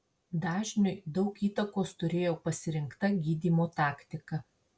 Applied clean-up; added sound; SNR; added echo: none; none; none; none.